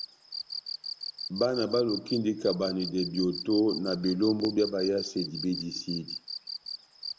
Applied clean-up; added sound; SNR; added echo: none; Cricket; 9 dB; none.